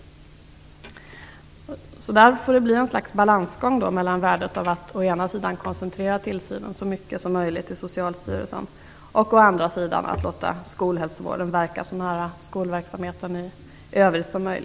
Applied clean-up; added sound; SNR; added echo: none; none; none; none.